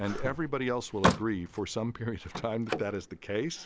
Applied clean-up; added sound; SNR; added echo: none; Slam; 3 dB; none.